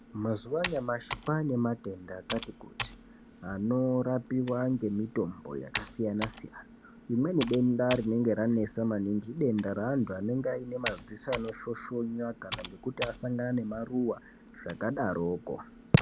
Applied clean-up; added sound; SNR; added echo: none; Computer keyboard; 11 dB; none.